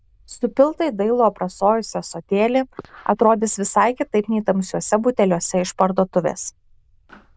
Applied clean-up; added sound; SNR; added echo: neural diffusion model UNIVERSE++.